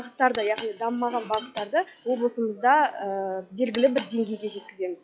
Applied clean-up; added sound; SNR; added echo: classical method log-MMSE.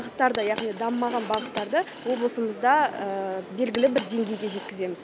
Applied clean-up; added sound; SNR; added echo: none; Coin (dropping); 11 dB; none.